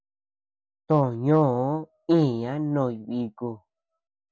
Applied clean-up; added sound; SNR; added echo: none; none; none; none.